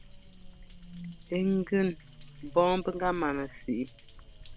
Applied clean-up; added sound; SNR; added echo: none; Thunder; 16 dB; none.